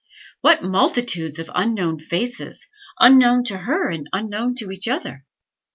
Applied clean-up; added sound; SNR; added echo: none; none; none; none.